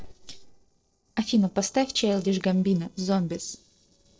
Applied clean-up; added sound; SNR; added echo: neural separator model SepFormer DNS4.